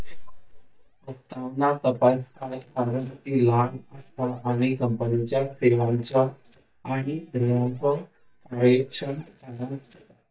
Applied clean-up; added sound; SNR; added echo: neural mask model DeepFilterNet 3.